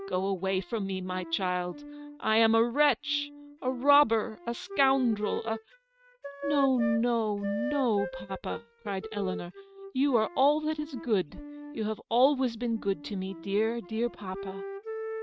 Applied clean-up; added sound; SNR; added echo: neural mask model RNNoise.